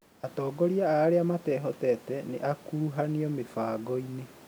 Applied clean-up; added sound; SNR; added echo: none; none; none; none.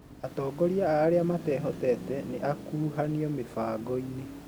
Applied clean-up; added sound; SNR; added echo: none; Car passing by / Traffic noise, roadway noise / Engine; 13 dB; none.